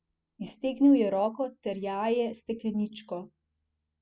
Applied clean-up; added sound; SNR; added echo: none; none; none; none.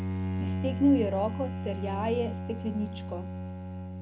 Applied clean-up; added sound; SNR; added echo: none; Bowed string instrument; 3 dB; none.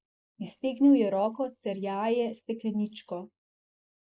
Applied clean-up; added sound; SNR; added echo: neural mask model Resemble Enhance denoiser.